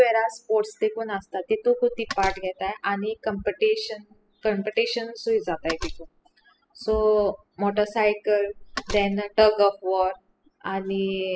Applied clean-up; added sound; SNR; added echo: classical method spectral subtraction.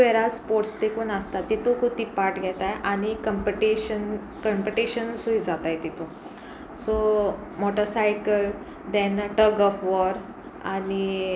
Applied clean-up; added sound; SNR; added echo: none; none; none; none.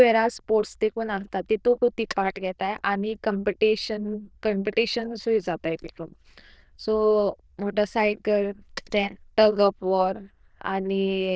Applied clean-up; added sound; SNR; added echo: neural diffusion model UNIVERSE++.